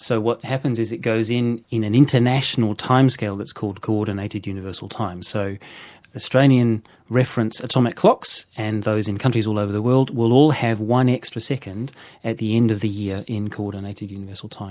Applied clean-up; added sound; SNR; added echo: none; none; none; none.